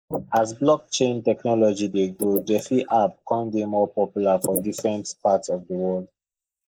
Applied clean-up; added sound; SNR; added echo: neural mask model Resemble Enhance denoiser.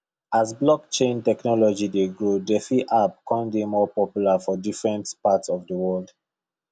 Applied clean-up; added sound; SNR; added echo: none; none; none; none.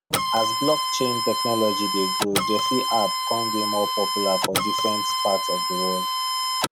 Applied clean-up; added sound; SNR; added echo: none; Printer; -2 dB; none.